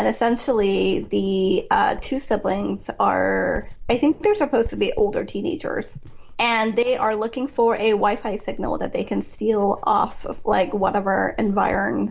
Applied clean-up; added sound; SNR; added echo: none; Writing; 15 dB; none.